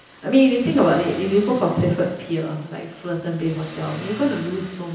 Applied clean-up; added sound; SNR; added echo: none; Motor vehicle (road); 19 dB; reverberation time 0.9 s.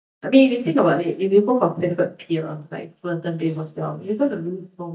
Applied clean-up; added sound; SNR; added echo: neural mask model DeepFilterNet 3.